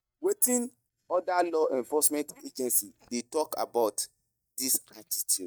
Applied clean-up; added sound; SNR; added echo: neural mask model DeepFilterNet 3.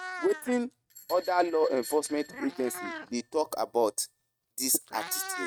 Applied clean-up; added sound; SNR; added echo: neural mask model RNNoise.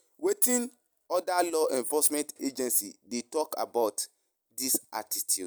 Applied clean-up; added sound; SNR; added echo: none; none; none; none.